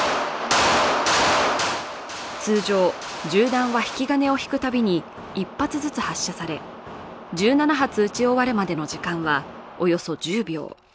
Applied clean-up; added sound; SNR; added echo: none; none; none; none.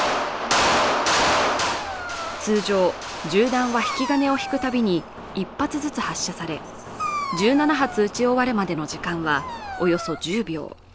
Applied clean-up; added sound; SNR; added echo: none; Dog; 13 dB; none.